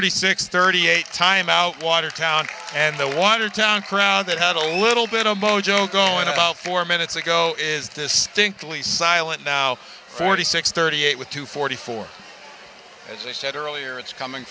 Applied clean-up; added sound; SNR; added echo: none; none; none; none.